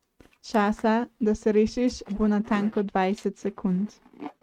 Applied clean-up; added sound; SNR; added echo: neural mask model RNNoise.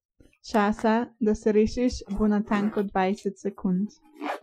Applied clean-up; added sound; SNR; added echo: classical method Wiener filter.